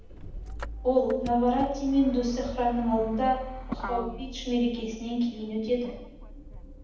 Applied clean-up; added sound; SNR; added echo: none; Motor vehicle (road); 11 dB; reverberation time 0.9 s.